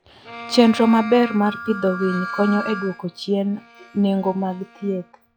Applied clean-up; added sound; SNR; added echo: classical method log-MMSE.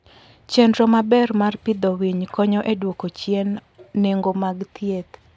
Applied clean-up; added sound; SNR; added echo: none; none; none; none.